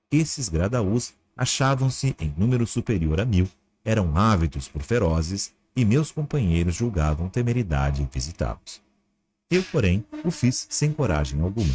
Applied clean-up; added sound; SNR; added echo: neural mask model RNNoise.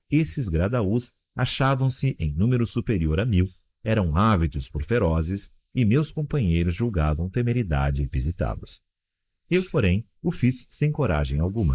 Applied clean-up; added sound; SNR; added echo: neural mask model Resemble Enhance denoiser.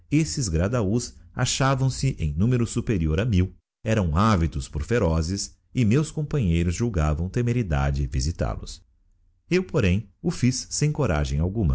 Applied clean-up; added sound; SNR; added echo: none; none; none; none.